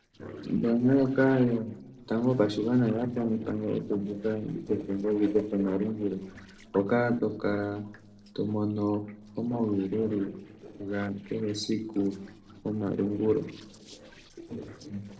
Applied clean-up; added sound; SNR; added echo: neural separator model SepFormer DNS4.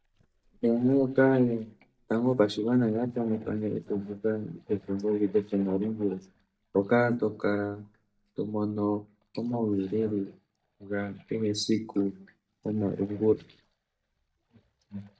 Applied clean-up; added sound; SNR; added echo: neural mask model DeepFilterNet 3.